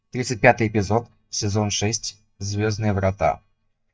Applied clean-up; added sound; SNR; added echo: neural mask model DeepFilterNet 3.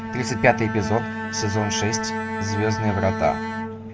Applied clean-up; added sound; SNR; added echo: none; Bowed string instrument; 4 dB; none.